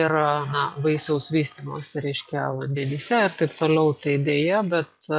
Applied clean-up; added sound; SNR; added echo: classical method log-MMSE.